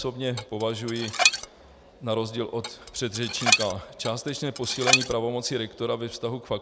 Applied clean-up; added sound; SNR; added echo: none; Dishes, pots, and pans; -2 dB; none.